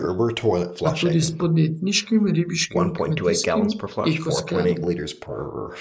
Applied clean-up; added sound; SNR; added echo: neural mask model Resemble Enhance denoiser.